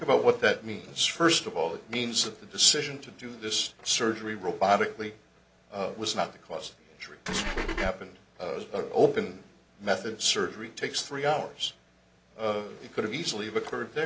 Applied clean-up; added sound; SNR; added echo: none; Engine / Car; 1 dB; none.